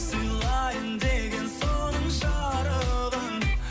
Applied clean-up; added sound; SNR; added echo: none; none; none; reverberation time 0.7 s.